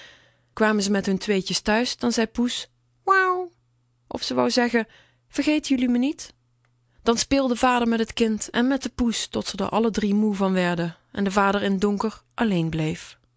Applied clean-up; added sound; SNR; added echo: none; none; none; none.